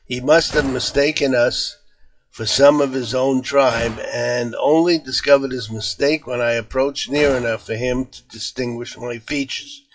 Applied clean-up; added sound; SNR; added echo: classical method WPE with log-MMSE.